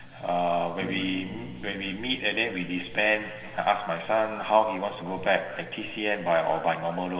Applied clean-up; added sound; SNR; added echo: none; Bass guitar; 17 dB; reverberation time 2.0 s.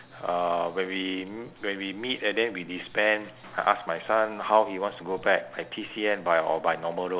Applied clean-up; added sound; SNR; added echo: none; none; none; none.